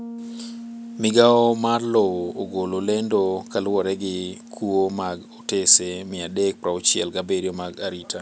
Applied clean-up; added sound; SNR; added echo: none; Bass guitar; 17 dB; none.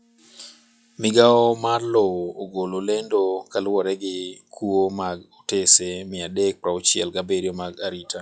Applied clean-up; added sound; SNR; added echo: classical method log-MMSE.